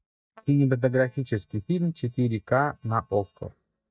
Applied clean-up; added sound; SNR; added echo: neural mask model DeepFilterNet 3.